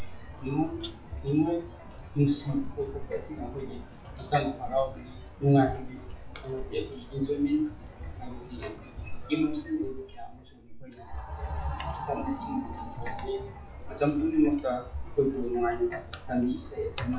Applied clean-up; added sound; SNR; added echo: classical method WPE with log-MMSE.